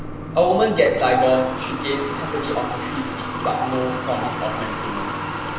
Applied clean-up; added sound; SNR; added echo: none; Water tap, faucet / Water; 5 dB; reverberation time 1.0 s.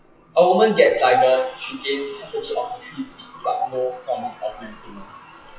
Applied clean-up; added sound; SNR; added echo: classical method WPE with log-MMSE.